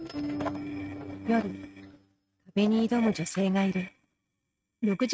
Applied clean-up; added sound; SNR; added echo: neural mask model RNNoise.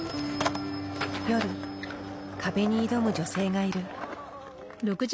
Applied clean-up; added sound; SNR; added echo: none; none; none; none.